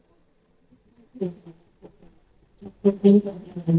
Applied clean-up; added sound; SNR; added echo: neural mask model DeepFilterNet 3.